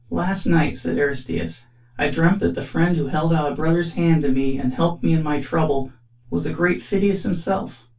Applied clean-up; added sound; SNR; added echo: none; none; none; reverberation time 0.1 s.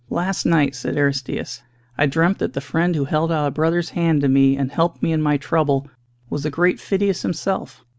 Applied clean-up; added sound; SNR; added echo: none; none; none; none.